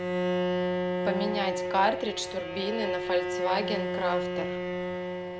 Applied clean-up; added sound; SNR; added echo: none; Bowed string instrument; -1 dB; none.